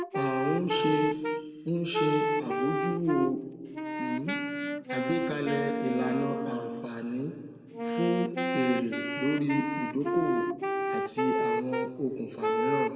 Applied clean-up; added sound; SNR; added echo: none; Wind instrument, woodwind instrument; 0 dB; reverberation time 1.8 s.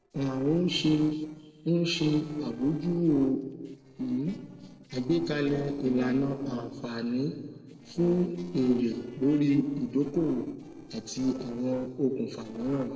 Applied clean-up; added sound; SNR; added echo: neural separator model SepFormer DNS4.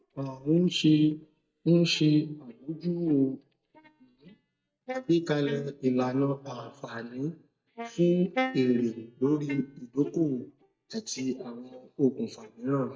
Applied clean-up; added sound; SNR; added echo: neural mask model DeepFilterNet 3.